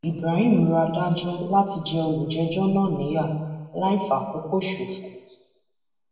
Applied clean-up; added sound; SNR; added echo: none; none; none; reverberation time 1.1 s.